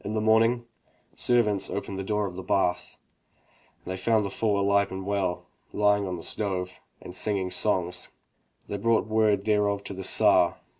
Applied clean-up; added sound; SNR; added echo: none; none; none; none.